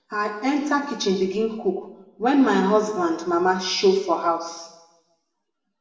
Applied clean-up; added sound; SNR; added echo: none; none; none; reverberation time 0.8 s.